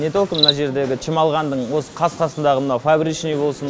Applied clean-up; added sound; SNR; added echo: none; Cricket; 9 dB; none.